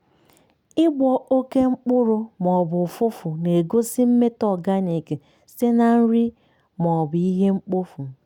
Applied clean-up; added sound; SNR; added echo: none; none; none; none.